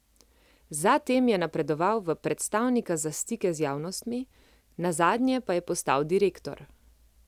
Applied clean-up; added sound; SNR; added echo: none; none; none; none.